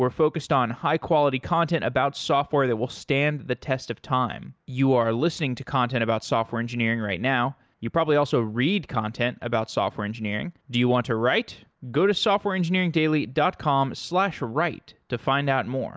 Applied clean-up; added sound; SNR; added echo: none; none; none; none.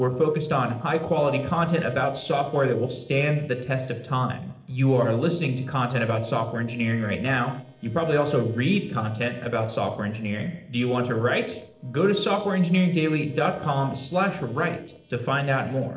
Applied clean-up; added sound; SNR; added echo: neural separator model SepFormer DNS4.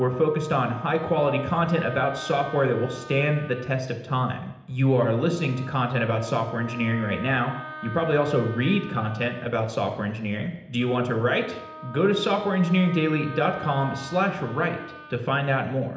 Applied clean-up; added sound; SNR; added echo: none; Wind instrument, woodwind instrument; 16 dB; reverberation time 0.8 s.